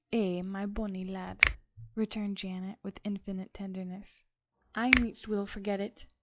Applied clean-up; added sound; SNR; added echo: classical method log-MMSE.